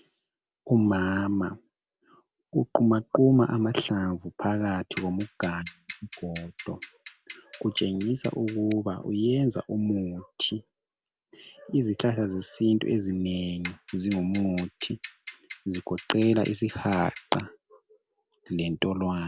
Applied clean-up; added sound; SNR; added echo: none; Clock; 17 dB; none.